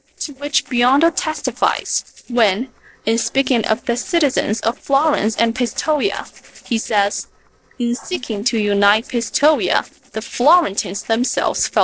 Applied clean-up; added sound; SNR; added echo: neural separator model SepFormer DNS4.